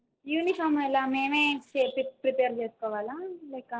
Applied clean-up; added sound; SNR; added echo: neural separator model SepFormer DNS4.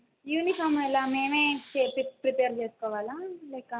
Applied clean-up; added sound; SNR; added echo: none; Hiss; 12 dB; none.